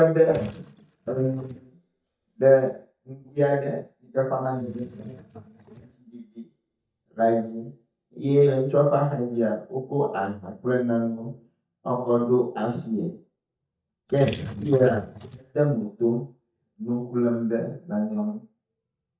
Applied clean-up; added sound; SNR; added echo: neural mask model DeepFilterNet 3.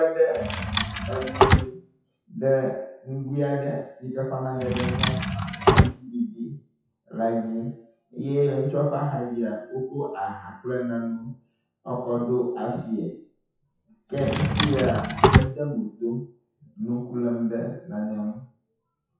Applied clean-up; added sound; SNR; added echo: classical method WPE with log-MMSE.